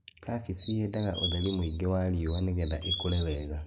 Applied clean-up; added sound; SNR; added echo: none; Chirp, tweet; 2 dB; reverberation time 1.7 s.